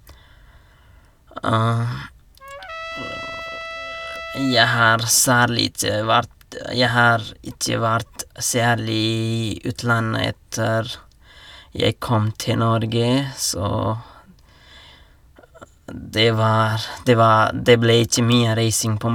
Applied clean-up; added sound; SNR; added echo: none; Trumpet; 12 dB; none.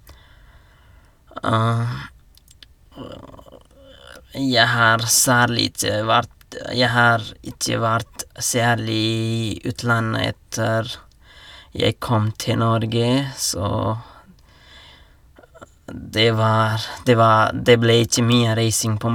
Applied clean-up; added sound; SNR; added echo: none; none; none; none.